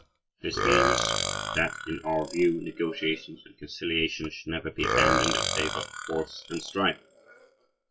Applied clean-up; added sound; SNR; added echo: classical method WPE with log-MMSE.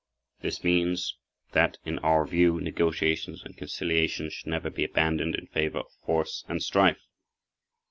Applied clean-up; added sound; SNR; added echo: none; none; none; none.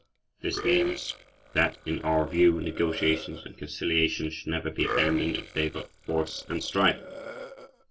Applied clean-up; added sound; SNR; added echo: neural separator model SepFormer DNS4.